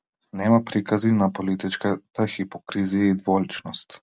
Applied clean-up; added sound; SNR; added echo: none; none; none; none.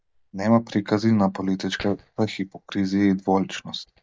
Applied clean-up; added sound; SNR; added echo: neural mask model DeepFilterNet 3.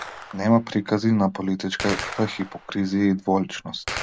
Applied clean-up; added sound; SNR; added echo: none; Gunshot, gunfire; 13 dB; none.